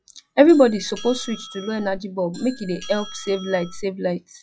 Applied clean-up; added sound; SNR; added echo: classical method log-MMSE.